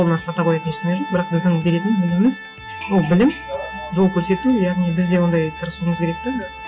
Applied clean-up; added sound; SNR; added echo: none; Organ; 13 dB; none.